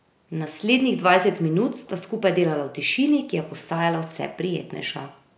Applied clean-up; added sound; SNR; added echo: none; none; none; none.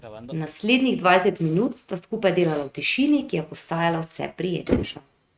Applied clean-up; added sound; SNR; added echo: neural mask model RNNoise.